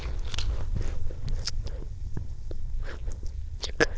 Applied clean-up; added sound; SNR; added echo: neural diffusion model UNIVERSE++.